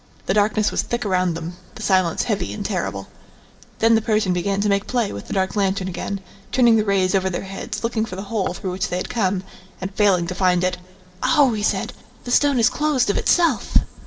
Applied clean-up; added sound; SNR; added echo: none; none; none; reverberation time 0.3 s.